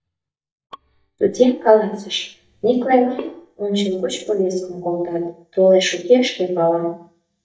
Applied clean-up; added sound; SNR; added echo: neural mask model DeepFilterNet 3.